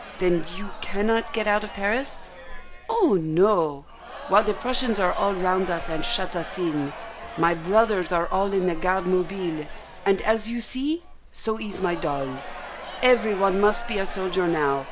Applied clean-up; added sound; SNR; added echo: none; Crowd; 14 dB; none.